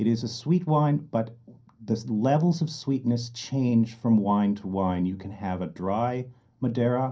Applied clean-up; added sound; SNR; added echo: none; none; none; reverberation time 0.3 s.